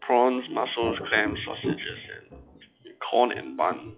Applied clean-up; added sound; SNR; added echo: classical method log-MMSE.